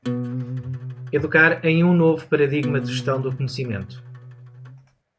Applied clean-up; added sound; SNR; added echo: none; Acoustic guitar; 9 dB; none.